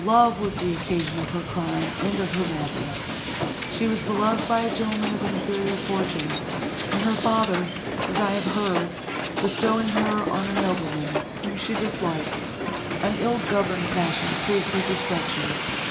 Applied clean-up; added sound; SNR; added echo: none; Hiss; 2 dB; reverberation time 0.4 s.